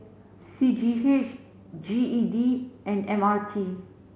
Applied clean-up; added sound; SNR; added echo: none; none; none; none.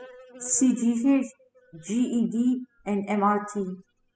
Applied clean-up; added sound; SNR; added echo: classical method spectral subtraction.